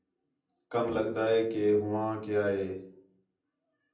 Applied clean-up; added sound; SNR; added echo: none; none; none; reverberation time 0.6 s.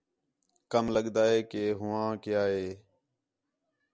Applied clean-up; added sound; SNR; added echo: none; none; none; none.